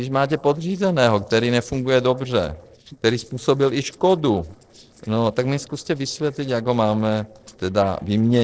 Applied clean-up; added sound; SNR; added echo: neural separator model SepFormer DNS4.